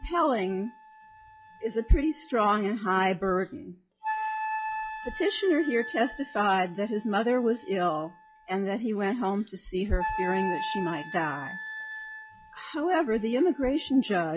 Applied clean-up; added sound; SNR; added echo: classical method log-MMSE.